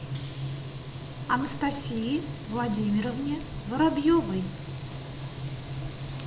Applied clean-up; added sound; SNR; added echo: none; Frying (food); 6 dB; reverberation time 1.4 s.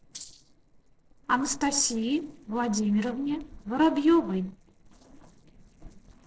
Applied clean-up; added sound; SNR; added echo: neural separator model SepFormer DNS4.